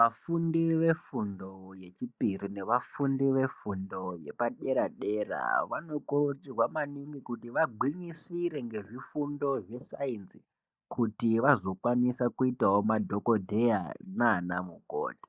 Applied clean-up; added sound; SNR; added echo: neural mask model DeepFilterNet 3.